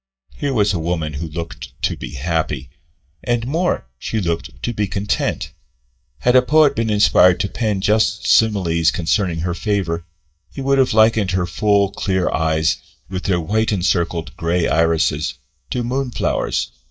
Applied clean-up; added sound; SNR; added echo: neural mask model DeepFilterNet 3.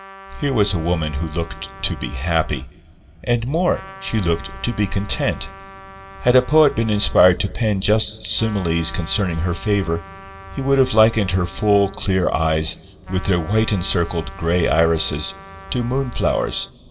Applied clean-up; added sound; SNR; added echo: none; Trumpet; 20 dB; reverberation time 1.6 s.